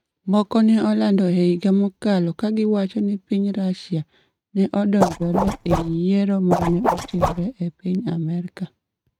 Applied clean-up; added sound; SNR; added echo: neural mask model RNNoise.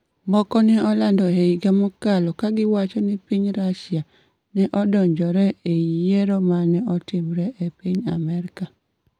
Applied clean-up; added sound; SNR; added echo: none; none; none; none.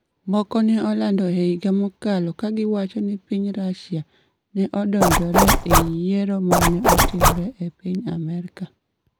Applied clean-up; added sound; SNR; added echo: none; Zipper (clothing); -5 dB; none.